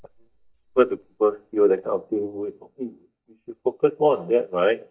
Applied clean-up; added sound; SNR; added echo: neural mask model DeepFilterNet 3.